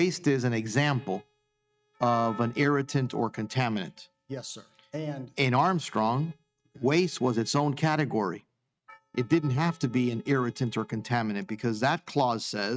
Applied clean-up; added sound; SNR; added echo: neural mask model RNNoise.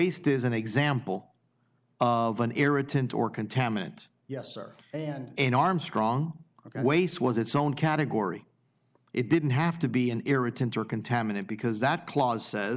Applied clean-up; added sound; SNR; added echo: none; none; none; none.